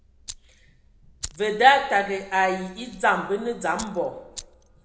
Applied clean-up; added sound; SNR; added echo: none; Fire; 19 dB; reverberation time 0.9 s.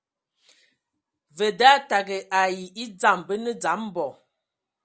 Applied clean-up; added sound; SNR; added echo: none; none; none; none.